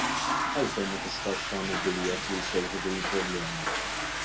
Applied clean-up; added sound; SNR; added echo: none; Toilet flush / Water; -2 dB; reverberation time 0.2 s.